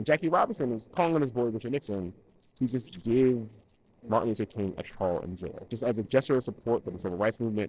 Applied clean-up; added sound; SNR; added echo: neural separator model SepFormer DNS4.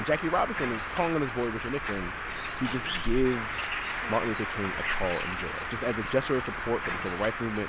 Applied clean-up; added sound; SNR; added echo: none; Bird; 2 dB; none.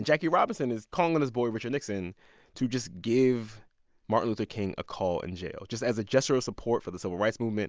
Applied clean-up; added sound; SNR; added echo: none; none; none; none.